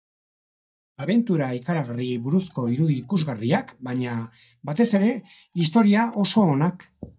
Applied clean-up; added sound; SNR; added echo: neural mask model DeepFilterNet 3.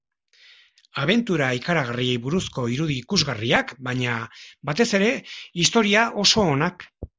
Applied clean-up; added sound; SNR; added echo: none; none; none; none.